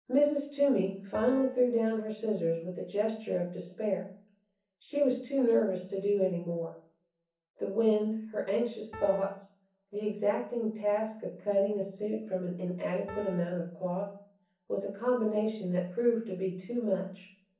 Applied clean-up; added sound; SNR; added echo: none; Piano; 13 dB; reverberation time 0.6 s.